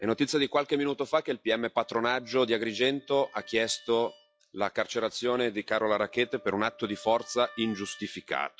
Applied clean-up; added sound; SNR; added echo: classical method log-MMSE.